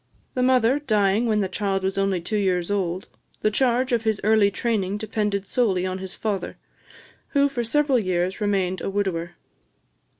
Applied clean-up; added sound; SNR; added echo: none; none; none; none.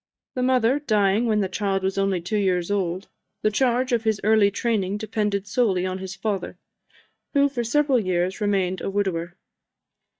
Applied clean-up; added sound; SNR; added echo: neural mask model DeepFilterNet 3.